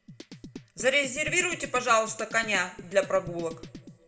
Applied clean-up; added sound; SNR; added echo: none; Drum kit; 16 dB; reverberation time 1.0 s.